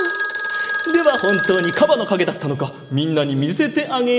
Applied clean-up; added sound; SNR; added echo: none; Telephone; 7 dB; reverberation time 2.1 s.